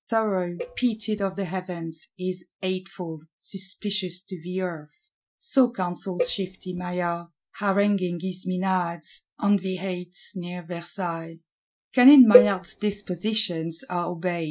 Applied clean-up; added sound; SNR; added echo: neural mask model DeepFilterNet 3.